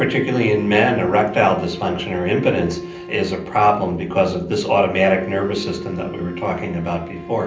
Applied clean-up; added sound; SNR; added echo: none; Wind instrument, woodwind instrument; 15 dB; reverberation time 0.6 s.